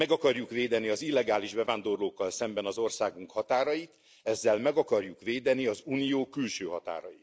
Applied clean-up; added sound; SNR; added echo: none; none; none; none.